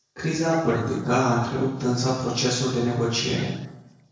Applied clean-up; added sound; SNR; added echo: neural separator model SepFormer DNS4.